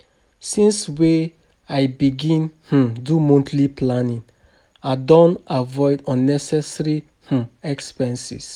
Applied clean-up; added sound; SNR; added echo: none; none; none; none.